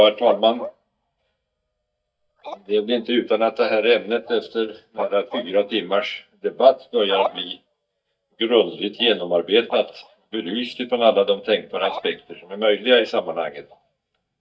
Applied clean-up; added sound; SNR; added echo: neural mask model DeepFilterNet 3.